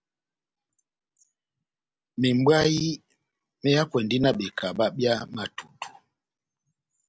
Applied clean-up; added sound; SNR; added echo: none; none; none; none.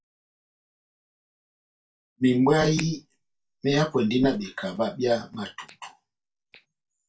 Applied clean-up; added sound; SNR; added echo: neural mask model DeepFilterNet 3.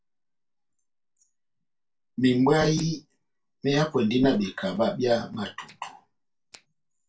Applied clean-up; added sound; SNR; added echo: neural separator model SepFormer DNS4.